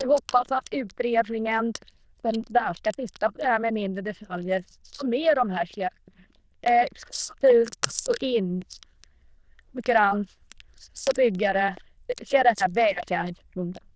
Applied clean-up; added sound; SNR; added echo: neural diffusion model UNIVERSE++.